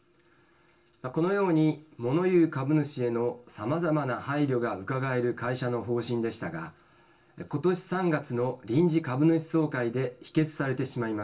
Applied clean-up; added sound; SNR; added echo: none; none; none; reverberation time 0.2 s.